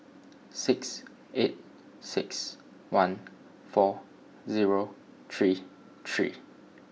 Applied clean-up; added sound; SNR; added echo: none; none; none; none.